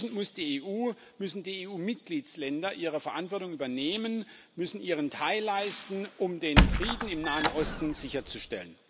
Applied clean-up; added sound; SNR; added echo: none; Squeak; -5 dB; none.